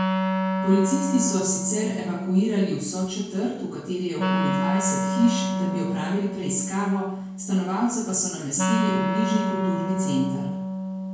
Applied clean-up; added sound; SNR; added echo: none; Wind instrument, woodwind instrument; 1 dB; reverberation time 0.6 s.